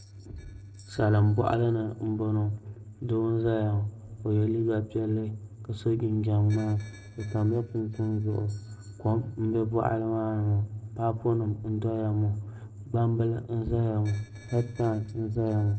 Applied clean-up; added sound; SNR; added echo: neural separator model SepFormer DNS4.